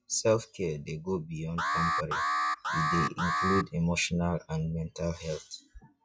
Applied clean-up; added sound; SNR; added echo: classical method log-MMSE.